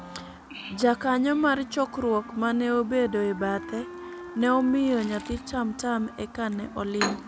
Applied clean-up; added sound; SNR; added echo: none; Chirp, tweet + Wind instrument, woodwind instrument; 12 dB; none.